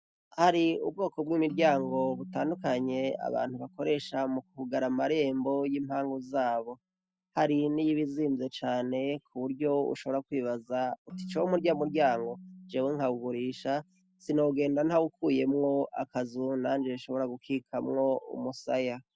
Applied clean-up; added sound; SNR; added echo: none; Keyboard (musical); 20 dB; none.